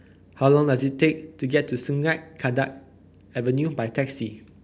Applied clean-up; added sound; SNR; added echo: none; none; none; none.